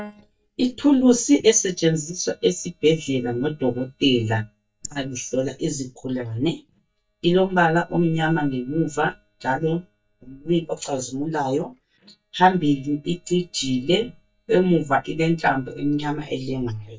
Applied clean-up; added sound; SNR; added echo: neural mask model DeepFilterNet 3.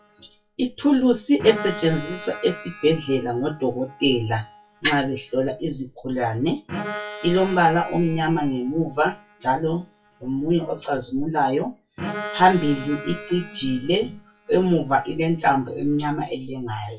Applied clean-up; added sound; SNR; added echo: classical method WPE with log-MMSE.